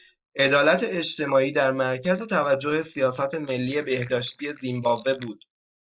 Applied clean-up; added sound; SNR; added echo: neural mask model Resemble Enhance denoiser.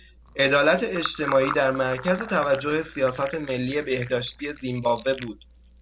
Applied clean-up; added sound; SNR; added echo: none; Fill (with liquid); 13 dB; none.